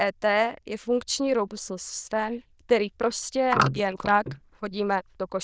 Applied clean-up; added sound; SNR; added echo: neural diffusion model UNIVERSE++.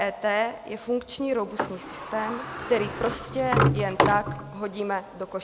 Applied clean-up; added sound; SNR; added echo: none; Sliding door; 1 dB; none.